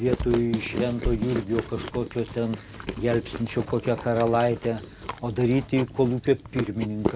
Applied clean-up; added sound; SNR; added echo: none; Chewing, mastication + Bass drum / Snare drum / Drum kit; 7 dB; none.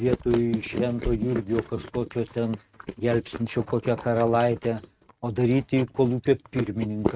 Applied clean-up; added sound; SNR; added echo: neural mask model RNNoise.